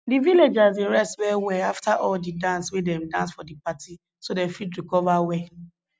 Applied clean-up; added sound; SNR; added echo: none; none; none; none.